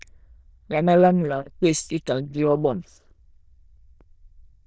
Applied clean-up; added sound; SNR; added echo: neural diffusion model UNIVERSE++.